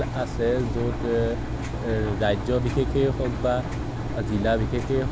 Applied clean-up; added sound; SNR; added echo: none; Engine; 3 dB; none.